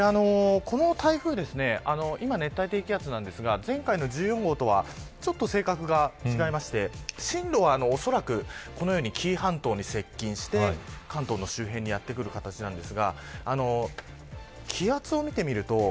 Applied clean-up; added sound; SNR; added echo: none; none; none; none.